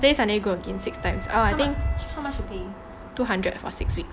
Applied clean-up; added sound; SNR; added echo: none; Wind instrument, woodwind instrument; 19 dB; none.